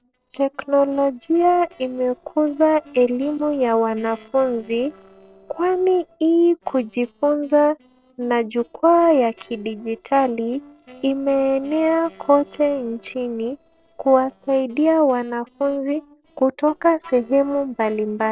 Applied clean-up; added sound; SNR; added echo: neural separator model SepFormer DNS4.